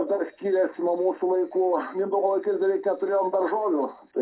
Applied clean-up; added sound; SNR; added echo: neural separator model SepFormer DNS4.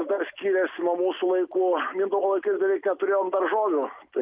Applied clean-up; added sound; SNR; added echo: none; none; none; none.